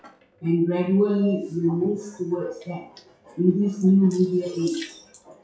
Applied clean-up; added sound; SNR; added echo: classical method WPE with log-MMSE.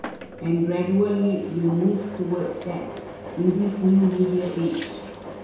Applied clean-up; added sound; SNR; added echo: none; Engine; 13 dB; reverberation time 0.7 s.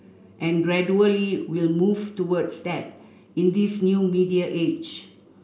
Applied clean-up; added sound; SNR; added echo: none; none; none; none.